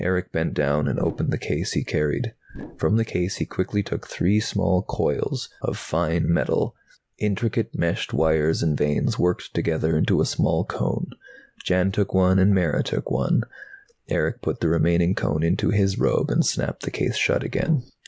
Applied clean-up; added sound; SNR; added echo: none; Whoosh, swoosh, swish; 14 dB; none.